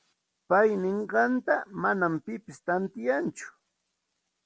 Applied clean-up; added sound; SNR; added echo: none; none; none; none.